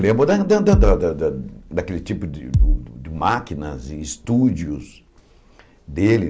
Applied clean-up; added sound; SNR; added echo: none; Bass drum; -4 dB; none.